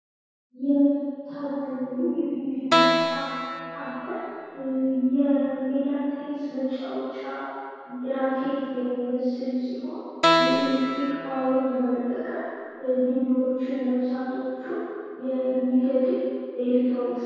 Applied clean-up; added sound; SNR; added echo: none; Keyboard (musical); 1 dB; reverberation time 2.0 s.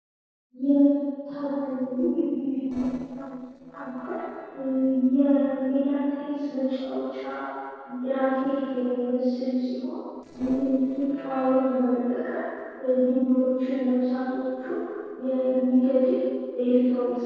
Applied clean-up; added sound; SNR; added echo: neural separator model SepFormer DNS4.